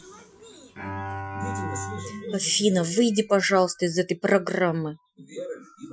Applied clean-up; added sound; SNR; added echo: classical method Wiener filter.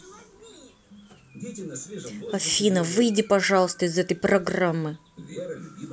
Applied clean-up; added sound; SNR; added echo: none; none; none; none.